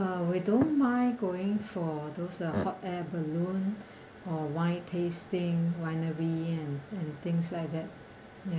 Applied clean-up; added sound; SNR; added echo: none; none; none; none.